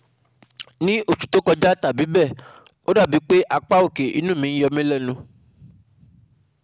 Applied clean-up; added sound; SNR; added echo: none; none; none; none.